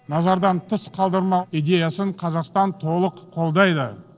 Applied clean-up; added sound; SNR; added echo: neural separator model SepFormer DNS4.